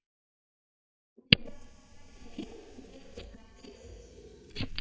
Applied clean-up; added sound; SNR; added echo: neural mask model DeepFilterNet 3.